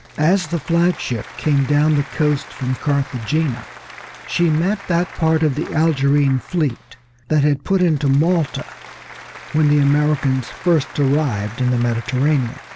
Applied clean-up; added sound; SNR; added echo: none; Applause; 19 dB; none.